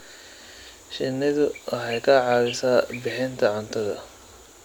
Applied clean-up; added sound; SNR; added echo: none; none; none; none.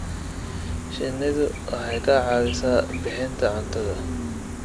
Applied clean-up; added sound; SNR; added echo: none; Gull, seagull; 5 dB; none.